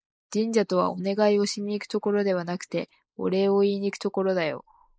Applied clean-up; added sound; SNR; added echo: neural mask model Resemble Enhance denoiser.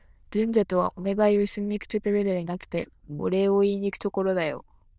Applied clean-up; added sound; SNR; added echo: neural diffusion model UNIVERSE++.